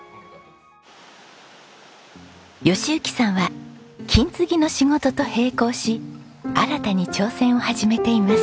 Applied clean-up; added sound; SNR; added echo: none; Bass drum; 9 dB; none.